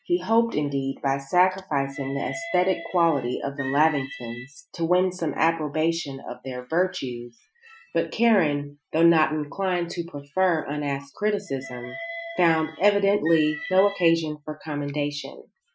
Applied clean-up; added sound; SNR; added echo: classical method Wiener filter.